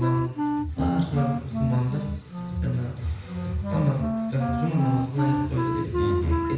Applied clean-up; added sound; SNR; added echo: none; Wind instrument, woodwind instrument; 2 dB; reverberation time 1.0 s.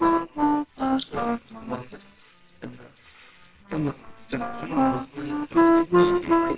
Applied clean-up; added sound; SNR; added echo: neural separator model SepFormer WHAMR!.